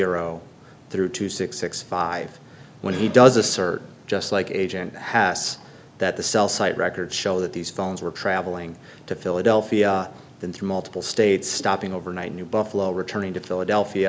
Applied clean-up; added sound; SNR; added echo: none; none; none; none.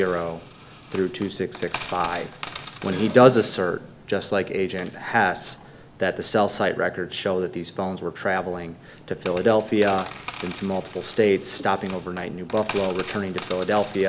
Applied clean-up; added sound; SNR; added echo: none; Coin (dropping); 7 dB; none.